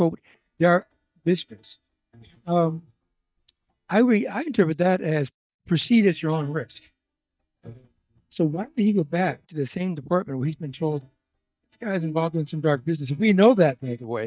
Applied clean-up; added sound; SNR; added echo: neural mask model DeepFilterNet 3.